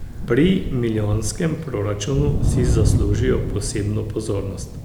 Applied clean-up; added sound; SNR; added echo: none; Thunder; 1 dB; none.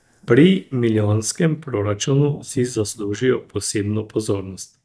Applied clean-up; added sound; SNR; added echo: neural mask model DeepFilterNet 3.